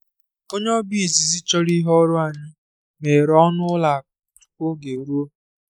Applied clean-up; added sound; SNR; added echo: neural mask model Resemble Enhance denoiser.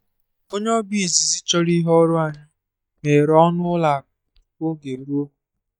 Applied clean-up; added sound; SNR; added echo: neural mask model DeepFilterNet 3.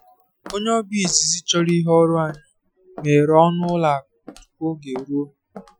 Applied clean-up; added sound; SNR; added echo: classical method Wiener filter.